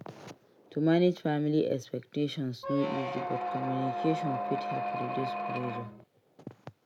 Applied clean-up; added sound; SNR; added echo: none; Squeak; 2 dB; none.